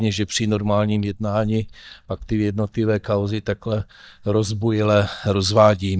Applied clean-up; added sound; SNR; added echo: neural mask model DeepFilterNet 3.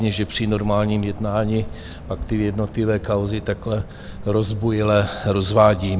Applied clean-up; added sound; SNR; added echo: none; Drip / Water; 13 dB; none.